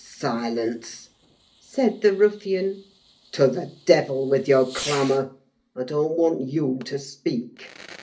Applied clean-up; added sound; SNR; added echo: none; Fireworks; 19 dB; reverberation time 0.3 s.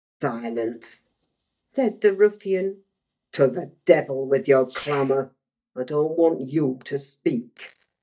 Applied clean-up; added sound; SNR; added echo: neural mask model DeepFilterNet 3.